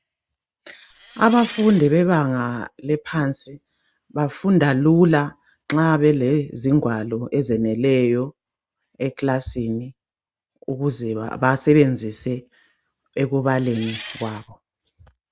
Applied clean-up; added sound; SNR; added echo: none; Engine; 15 dB; none.